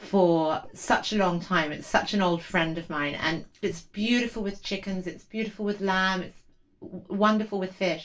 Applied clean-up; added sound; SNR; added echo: none; none; none; reverberation time 0.2 s.